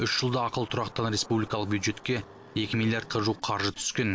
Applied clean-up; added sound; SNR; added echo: none; none; none; none.